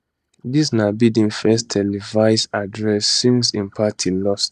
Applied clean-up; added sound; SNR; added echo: neural mask model DeepFilterNet 3.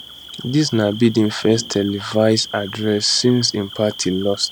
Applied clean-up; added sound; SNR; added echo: none; Brass instrument + Cricket; 16 dB; none.